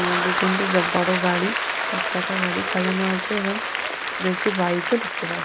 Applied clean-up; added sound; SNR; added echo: none; Applause / Crowd; 0 dB; none.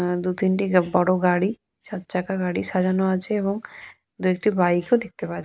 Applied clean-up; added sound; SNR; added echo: none; none; none; none.